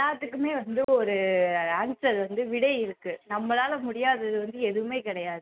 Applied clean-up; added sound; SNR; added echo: none; none; none; none.